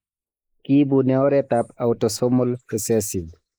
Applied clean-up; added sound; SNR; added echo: neural mask model Resemble Enhance denoiser.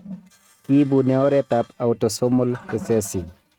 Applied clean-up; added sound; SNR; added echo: neural mask model RNNoise.